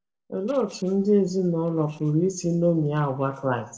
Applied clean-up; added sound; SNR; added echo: neural separator model SepFormer DNS4.